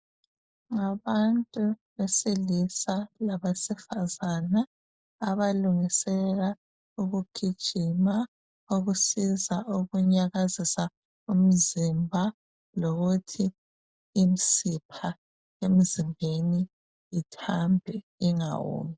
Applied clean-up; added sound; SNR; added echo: neural mask model Resemble Enhance denoiser.